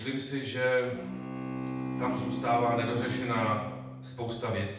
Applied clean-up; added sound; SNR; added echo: none; Bowed string instrument; 4 dB; reverberation time 0.8 s.